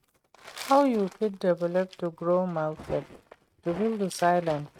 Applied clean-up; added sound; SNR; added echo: neural mask model RNNoise.